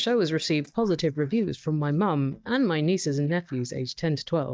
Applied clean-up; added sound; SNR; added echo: neural mask model DeepFilterNet 3.